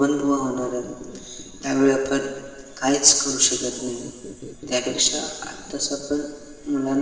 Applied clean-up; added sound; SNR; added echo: none; Squeak; 17 dB; reverberation time 2.4 s.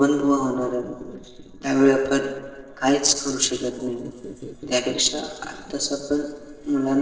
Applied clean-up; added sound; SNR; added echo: neural separator model SepFormer DNS4.